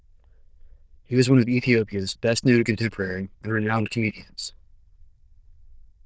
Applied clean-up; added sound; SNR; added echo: neural diffusion model UNIVERSE++.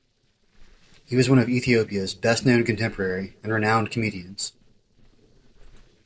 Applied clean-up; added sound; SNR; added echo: neural separator model SepFormer DNS4.